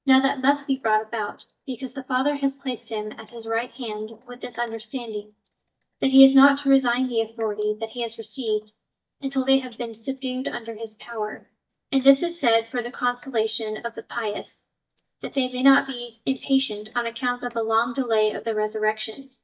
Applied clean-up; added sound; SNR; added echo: neural mask model DeepFilterNet 3.